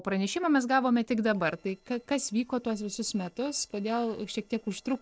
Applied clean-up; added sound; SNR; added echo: neural separator model SepFormer DNS4.